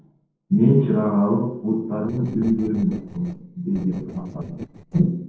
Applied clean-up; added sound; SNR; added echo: neural separator model SepFormer DNS4.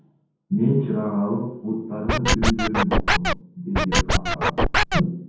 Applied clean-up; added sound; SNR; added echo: none; Scratching (performance technique); -5 dB; reverberation time 0.9 s.